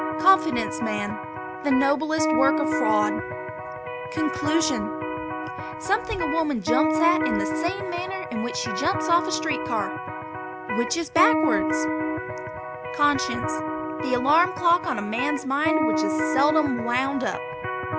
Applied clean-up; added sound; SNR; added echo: none; Electric guitar; 1 dB; none.